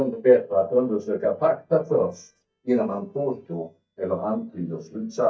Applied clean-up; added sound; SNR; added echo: neural mask model DeepFilterNet 3.